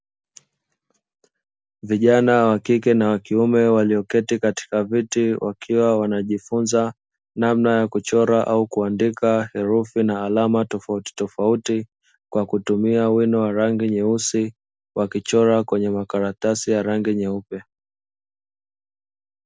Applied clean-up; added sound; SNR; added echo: none; none; none; none.